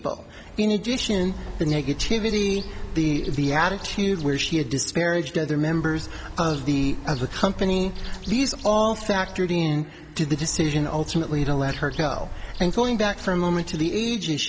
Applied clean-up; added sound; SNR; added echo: none; Bird; 9 dB; none.